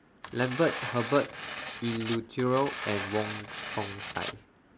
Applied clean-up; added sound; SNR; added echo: none; Tearing; 6 dB; none.